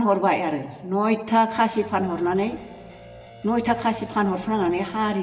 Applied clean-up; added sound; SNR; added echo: none; Guitar; 19 dB; reverberation time 1.9 s.